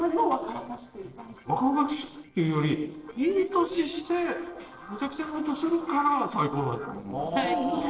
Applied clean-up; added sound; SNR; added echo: neural separator model SepFormer DNS4.